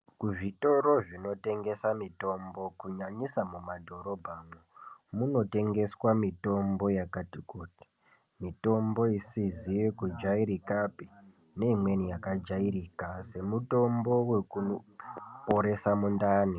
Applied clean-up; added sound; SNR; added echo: none; none; none; none.